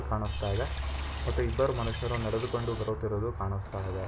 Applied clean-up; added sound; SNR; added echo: none; Liquid; 10 dB; reverberation time 0.6 s.